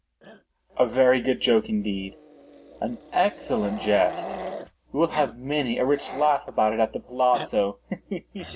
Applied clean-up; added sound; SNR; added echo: none; Growling; 15 dB; none.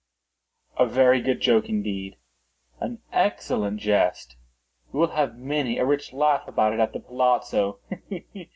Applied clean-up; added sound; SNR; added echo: none; none; none; none.